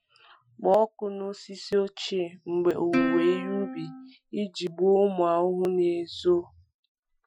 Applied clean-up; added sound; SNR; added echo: classical method Wiener filter.